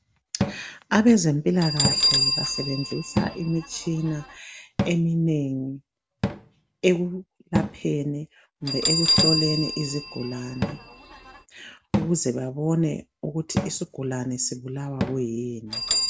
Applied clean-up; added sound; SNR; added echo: none; Bell + Cupboard open or close / Drawer open or close; 2 dB; none.